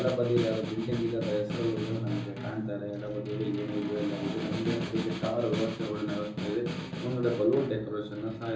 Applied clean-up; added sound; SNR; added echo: none; Snare drum; 6 dB; reverberation time 1.2 s.